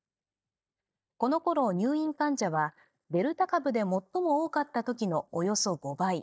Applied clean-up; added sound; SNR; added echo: neural mask model DeepFilterNet 3.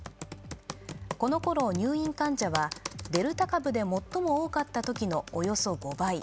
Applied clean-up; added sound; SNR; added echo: none; Computer keyboard; 13 dB; none.